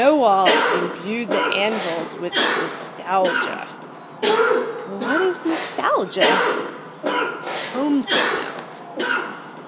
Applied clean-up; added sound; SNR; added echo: none; Cough; -1 dB; none.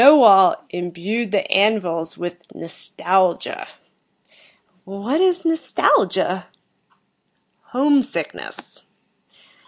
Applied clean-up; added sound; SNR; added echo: none; none; none; none.